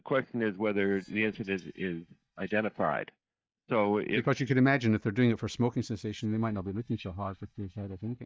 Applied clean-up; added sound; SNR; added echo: neural mask model DeepFilterNet 3.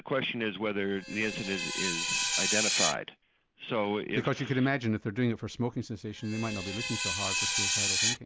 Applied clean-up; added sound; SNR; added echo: none; Screech; -1 dB; none.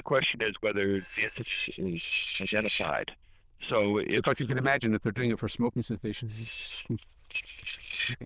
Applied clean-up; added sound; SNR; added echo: neural diffusion model UNIVERSE++.